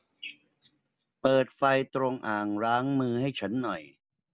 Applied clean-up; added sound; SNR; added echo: none; none; none; none.